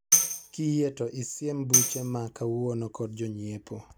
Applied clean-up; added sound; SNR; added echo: none; Tambourine; -2 dB; none.